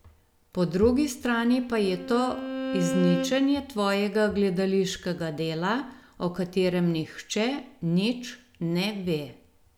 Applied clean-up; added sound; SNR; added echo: none; Bowed string instrument; 7 dB; none.